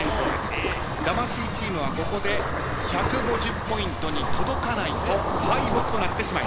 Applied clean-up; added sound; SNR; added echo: none; Ocean; -2 dB; none.